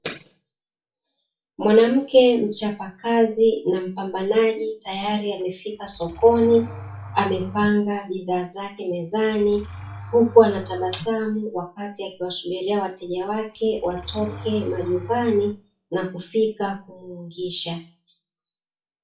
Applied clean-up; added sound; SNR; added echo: classical method WPE with log-MMSE.